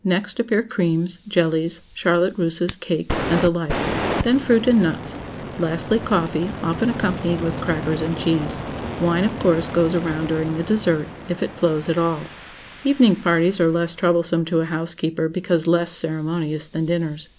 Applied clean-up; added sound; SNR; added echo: none; Fire; 10 dB; none.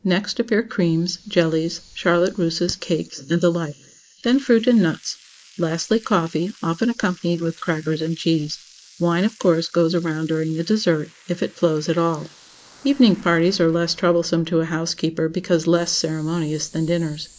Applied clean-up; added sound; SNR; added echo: neural mask model Resemble Enhance denoiser.